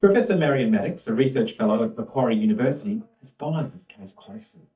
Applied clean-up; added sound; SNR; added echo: neural mask model DeepFilterNet 3.